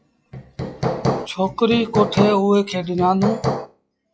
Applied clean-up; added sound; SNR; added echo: classical method log-MMSE.